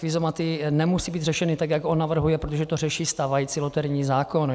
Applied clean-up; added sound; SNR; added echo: none; none; none; none.